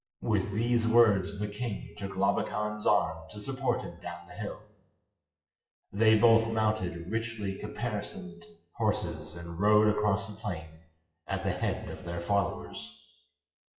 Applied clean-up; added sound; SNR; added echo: classical method WPE with log-MMSE.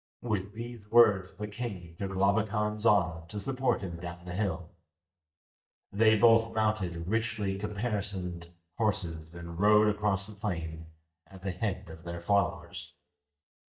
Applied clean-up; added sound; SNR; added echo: neural mask model DeepFilterNet 3.